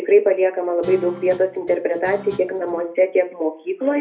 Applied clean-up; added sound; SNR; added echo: none; Guitar; 19 dB; reverberation time 0.3 s.